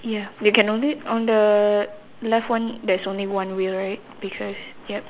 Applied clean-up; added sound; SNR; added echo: none; none; none; none.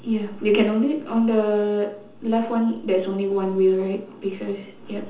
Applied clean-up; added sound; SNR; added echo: none; none; none; reverberation time 0.6 s.